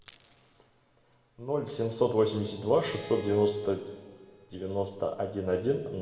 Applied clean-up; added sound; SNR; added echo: none; Bowed string instrument; 18 dB; reverberation time 1.5 s.